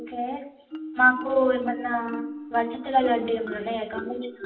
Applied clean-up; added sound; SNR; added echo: none; Marimba, xylophone; 12 dB; reverberation time 0.6 s.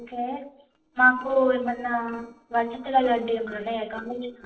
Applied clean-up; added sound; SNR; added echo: neural separator model SepFormer DNS4.